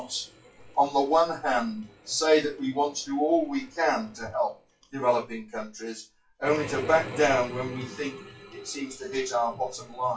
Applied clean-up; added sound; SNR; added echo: classical method WPE with log-MMSE.